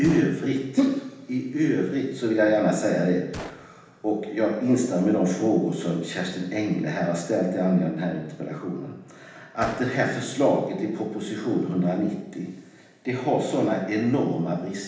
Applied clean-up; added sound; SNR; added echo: none; Gunshot, gunfire; 19 dB; reverberation time 0.9 s.